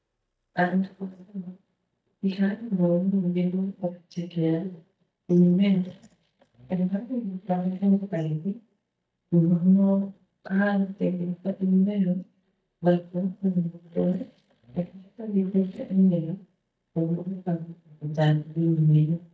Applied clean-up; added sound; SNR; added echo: neural mask model DeepFilterNet 3.